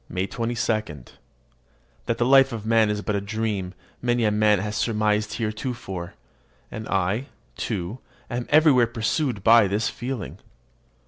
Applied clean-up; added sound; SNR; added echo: none; none; none; none.